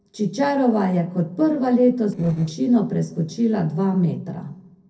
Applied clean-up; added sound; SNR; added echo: neural separator model SepFormer DNS4.